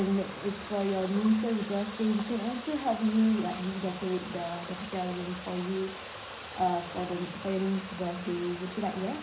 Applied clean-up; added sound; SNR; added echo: none; Water; 12 dB; reverberation time 0.5 s.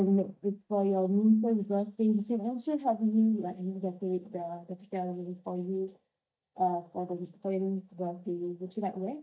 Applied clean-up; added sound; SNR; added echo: neural mask model DeepFilterNet 3.